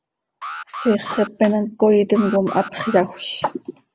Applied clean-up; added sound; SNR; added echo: none; Alarm; 14 dB; none.